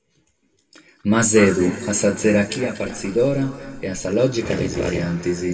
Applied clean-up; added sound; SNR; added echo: none; Water / Splash, splatter; 19 dB; reverberation time 2.6 s.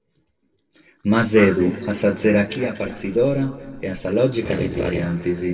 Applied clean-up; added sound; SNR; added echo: neural separator model SepFormer DNS4.